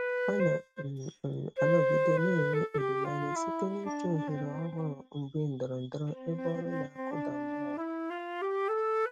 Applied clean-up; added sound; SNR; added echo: neural mask model RNNoise.